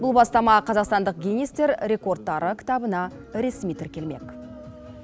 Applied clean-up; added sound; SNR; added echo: none; none; none; none.